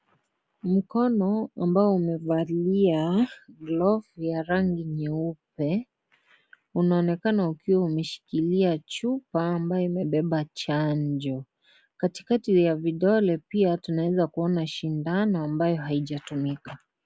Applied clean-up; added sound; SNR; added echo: none; none; none; none.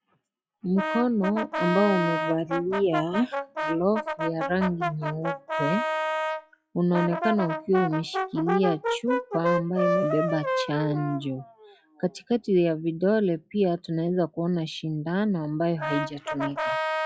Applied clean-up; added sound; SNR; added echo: classical method log-MMSE.